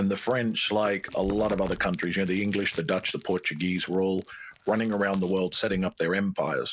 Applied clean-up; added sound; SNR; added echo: none; Chewing, mastication; 18 dB; none.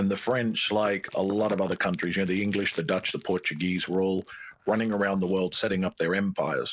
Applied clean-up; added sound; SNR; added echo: neural mask model Resemble Enhance denoiser.